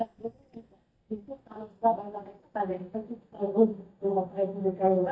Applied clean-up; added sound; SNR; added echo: neural mask model DeepFilterNet 3.